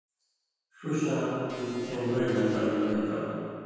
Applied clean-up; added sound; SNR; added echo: none; Organ; 17 dB; reverberation time 2.2 s.